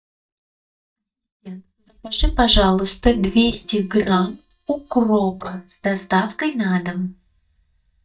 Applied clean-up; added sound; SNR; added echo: neural mask model DeepFilterNet 3.